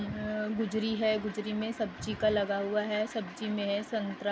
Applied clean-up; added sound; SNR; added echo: none; none; none; none.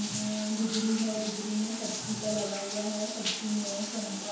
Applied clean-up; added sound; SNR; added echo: none; Bathtub (filling or washing); 5 dB; reverberation time 1.0 s.